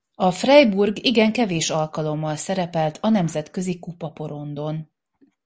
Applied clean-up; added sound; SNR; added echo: none; none; none; none.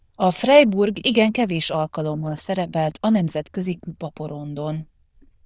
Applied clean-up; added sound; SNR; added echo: neural diffusion model UNIVERSE++.